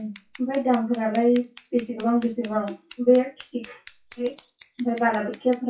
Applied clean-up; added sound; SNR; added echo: classical method WPE with log-MMSE.